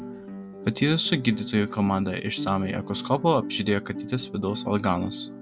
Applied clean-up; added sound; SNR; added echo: none; Guitar; 11 dB; none.